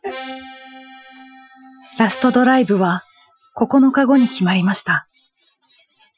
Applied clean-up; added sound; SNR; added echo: classical method Wiener filter.